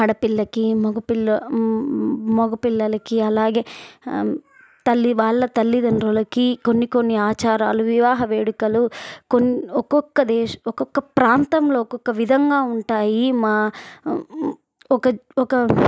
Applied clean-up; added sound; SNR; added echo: none; none; none; none.